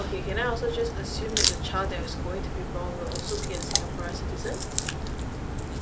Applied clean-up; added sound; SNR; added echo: none; Crack; -4 dB; none.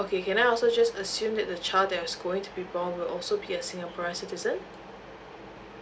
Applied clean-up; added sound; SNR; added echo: none; none; none; none.